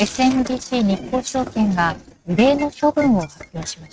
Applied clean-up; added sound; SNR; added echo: neural mask model RNNoise.